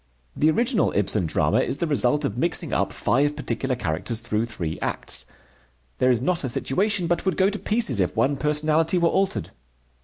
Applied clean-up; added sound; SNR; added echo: none; none; none; none.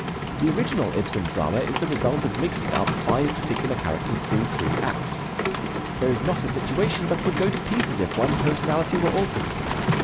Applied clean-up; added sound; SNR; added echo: none; Rain; 1 dB; none.